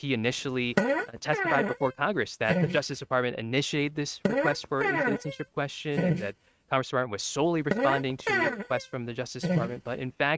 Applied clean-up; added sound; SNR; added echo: neural mask model RNNoise.